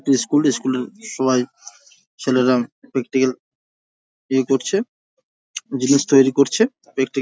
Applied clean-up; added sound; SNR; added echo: none; none; none; none.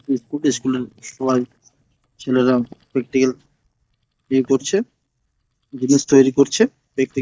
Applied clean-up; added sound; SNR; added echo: neural mask model DeepFilterNet 3.